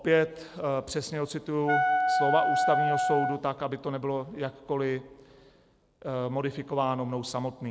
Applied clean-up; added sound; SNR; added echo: none; Wind instrument, woodwind instrument; -4 dB; none.